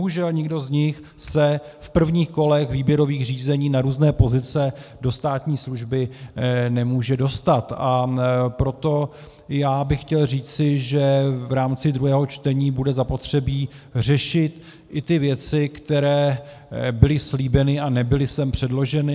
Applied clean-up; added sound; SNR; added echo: none; none; none; none.